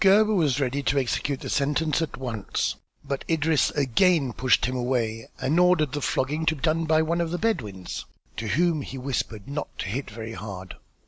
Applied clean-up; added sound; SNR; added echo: none; none; none; none.